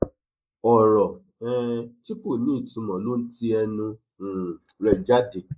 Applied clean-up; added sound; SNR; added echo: neural mask model Resemble Enhance denoiser.